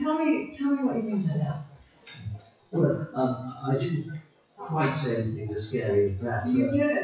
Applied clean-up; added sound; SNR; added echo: classical method WPE with log-MMSE.